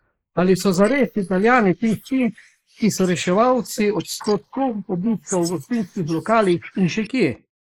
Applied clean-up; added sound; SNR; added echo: neural mask model Resemble Enhance denoiser.